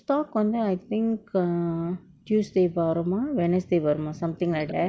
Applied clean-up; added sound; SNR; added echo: neural mask model DeepFilterNet 3.